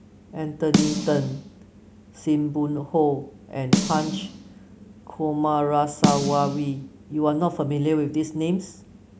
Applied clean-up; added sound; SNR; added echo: none; Snare drum; 3 dB; none.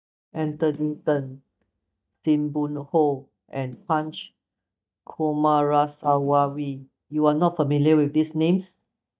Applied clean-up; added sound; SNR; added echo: neural mask model DeepFilterNet 3.